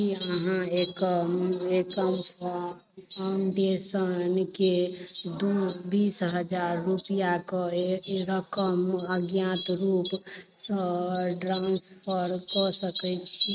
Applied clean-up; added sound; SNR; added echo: neural mask model RNNoise.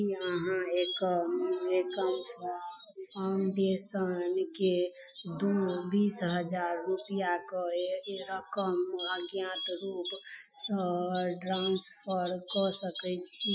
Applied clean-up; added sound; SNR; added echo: classical method Wiener filter.